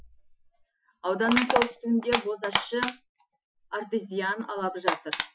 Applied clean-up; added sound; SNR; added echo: classical method Wiener filter.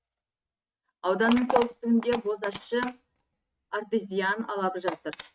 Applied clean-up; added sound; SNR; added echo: neural mask model RNNoise.